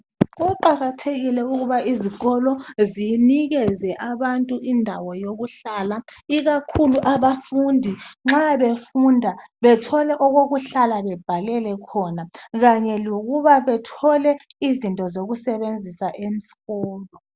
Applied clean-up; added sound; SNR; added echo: none; none; none; none.